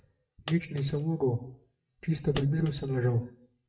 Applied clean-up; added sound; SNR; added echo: classical method WPE with log-MMSE.